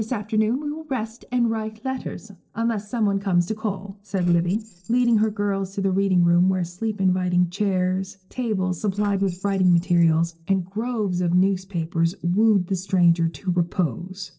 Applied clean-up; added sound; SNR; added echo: neural separator model SepFormer DNS4.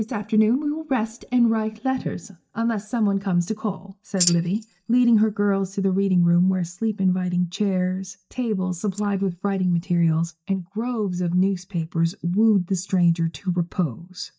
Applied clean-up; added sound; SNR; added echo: neural mask model DeepFilterNet 3.